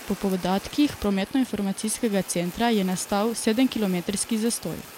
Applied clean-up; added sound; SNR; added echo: none; Fire; 18 dB; none.